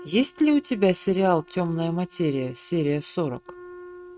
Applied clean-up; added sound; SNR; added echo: neural mask model RNNoise.